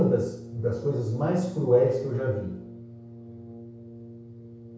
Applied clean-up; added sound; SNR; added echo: none; Brass instrument; 15 dB; reverberation time 0.6 s.